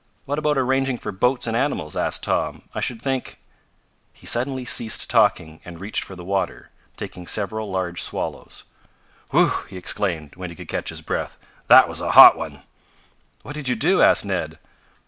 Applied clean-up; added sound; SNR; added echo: none; none; none; none.